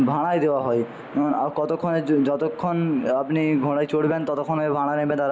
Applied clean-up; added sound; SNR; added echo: none; none; none; none.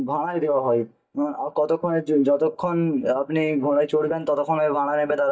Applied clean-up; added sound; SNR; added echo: neural mask model DeepFilterNet 3.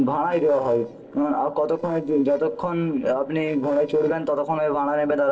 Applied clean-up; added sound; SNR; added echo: neural separator model SepFormer DNS4.